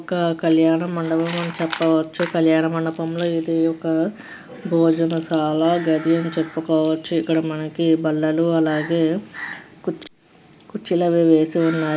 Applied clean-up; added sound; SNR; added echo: none; none; none; none.